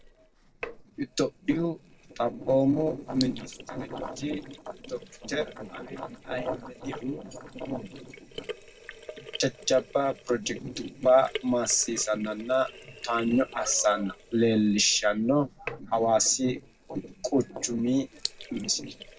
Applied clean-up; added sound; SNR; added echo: neural separator model SepFormer DNS4.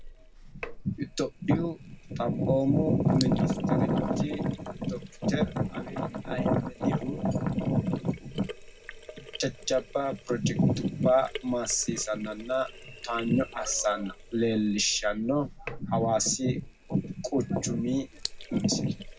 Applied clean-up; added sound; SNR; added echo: none; Sink (filling or washing); 16 dB; reverberation time 0.4 s.